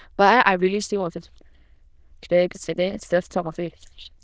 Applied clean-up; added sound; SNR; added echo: neural diffusion model UNIVERSE++.